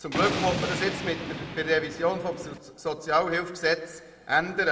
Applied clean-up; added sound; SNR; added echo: none; Thunder; 5 dB; reverberation time 1.0 s.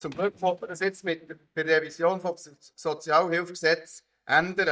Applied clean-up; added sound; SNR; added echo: neural mask model DeepFilterNet 3.